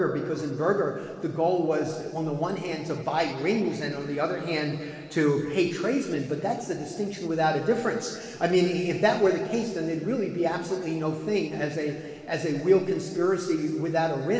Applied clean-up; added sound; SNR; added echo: none; none; none; reverberation time 2.3 s.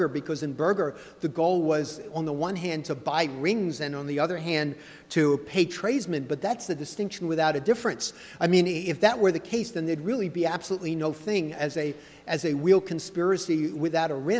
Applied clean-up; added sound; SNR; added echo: none; none; none; none.